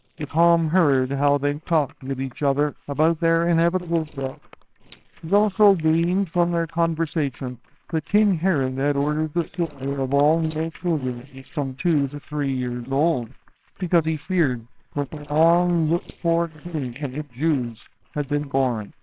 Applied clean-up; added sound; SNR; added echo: neural separator model SepFormer WHAMR!.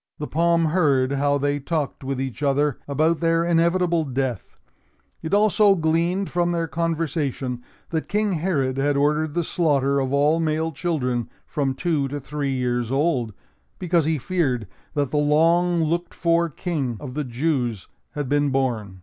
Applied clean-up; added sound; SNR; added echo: none; none; none; none.